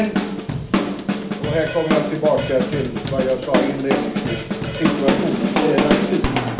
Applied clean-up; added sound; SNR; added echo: none; Drum kit; -1 dB; reverberation time 0.4 s.